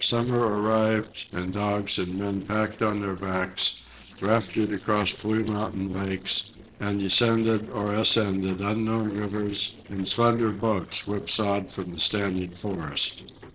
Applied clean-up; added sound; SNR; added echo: neural separator model SepFormer DNS4.